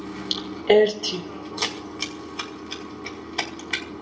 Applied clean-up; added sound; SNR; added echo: none; none; none; reverberation time 0.6 s.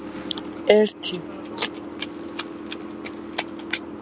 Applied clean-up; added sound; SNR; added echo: none; none; none; none.